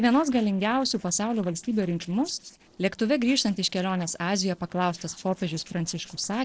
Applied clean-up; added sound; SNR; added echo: neural separator model SepFormer DNS4.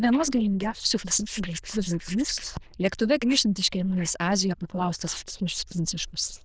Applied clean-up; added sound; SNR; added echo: neural diffusion model UNIVERSE++.